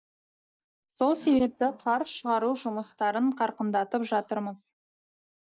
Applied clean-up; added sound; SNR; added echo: neural mask model DeepFilterNet 3.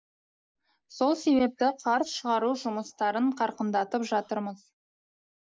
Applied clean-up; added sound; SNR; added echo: neural mask model Resemble Enhance denoiser.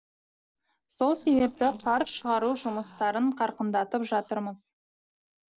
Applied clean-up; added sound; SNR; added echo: neural separator model SepFormer DNS4.